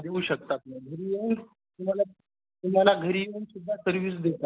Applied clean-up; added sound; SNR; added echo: none; none; none; none.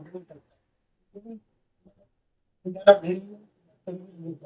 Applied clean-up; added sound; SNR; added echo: neural mask model DeepFilterNet 3.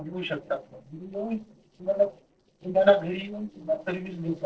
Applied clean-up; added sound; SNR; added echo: neural separator model SepFormer DNS4.